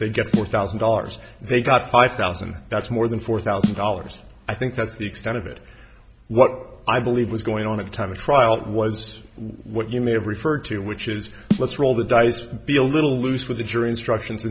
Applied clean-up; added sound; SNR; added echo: none; Snare drum; 8 dB; none.